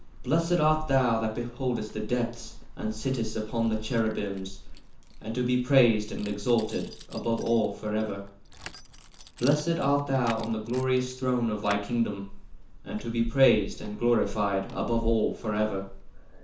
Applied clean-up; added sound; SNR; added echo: none; Keys jangling; 11 dB; reverberation time 0.9 s.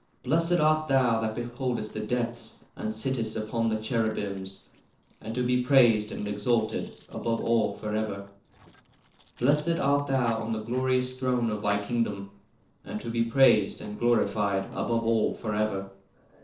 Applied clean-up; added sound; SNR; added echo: neural separator model SepFormer DNS4.